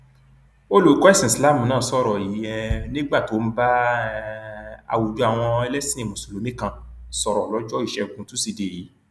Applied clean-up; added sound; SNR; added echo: none; Bass drum; 13 dB; none.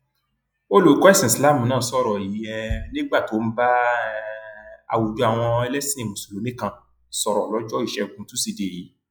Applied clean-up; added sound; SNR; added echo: classical method log-MMSE.